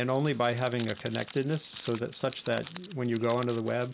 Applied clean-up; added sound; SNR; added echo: none; Crackle; 17 dB; none.